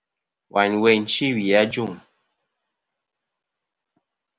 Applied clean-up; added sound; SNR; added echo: none; none; none; none.